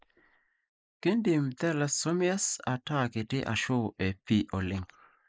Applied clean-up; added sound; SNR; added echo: neural mask model Resemble Enhance denoiser.